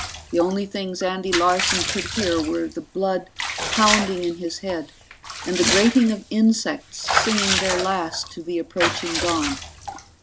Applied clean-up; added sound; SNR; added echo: none; Bathtub (filling or washing) / Water / Liquid; 4 dB; none.